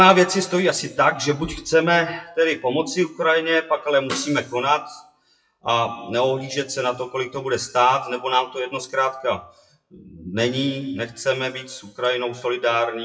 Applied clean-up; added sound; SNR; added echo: classical method WPE with log-MMSE.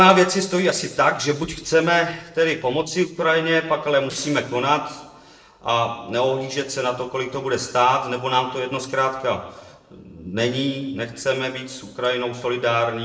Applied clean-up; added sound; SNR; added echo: neural separator model SepFormer DNS4.